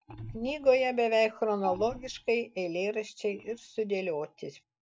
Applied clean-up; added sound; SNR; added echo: neural mask model DeepFilterNet 3.